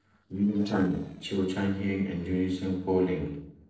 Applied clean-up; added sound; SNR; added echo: neural separator model SepFormer DNS4.